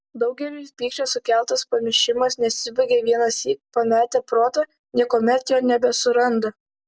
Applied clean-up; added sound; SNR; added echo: none; none; none; none.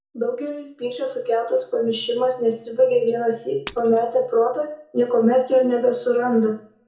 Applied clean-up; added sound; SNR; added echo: none; Shatter; 17 dB; reverberation time 0.6 s.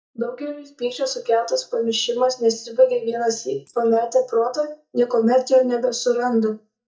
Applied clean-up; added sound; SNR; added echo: neural mask model DeepFilterNet 3.